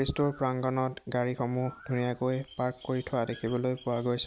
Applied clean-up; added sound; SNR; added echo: none; none; none; none.